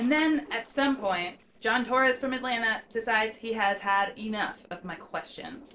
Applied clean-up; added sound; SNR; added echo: neural separator model SepFormer DNS4.